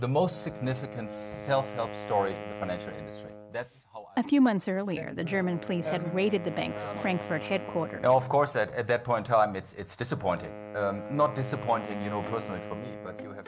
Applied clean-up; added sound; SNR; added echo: none; Wind instrument, woodwind instrument; 12 dB; none.